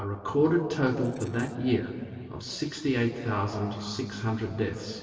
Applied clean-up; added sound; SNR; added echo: neural separator model SepFormer DNS4.